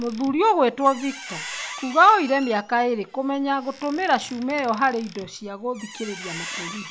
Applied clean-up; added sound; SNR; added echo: none; Squeak; 16 dB; none.